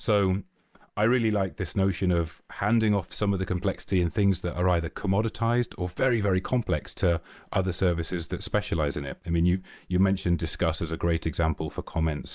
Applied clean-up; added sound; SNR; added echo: none; none; none; none.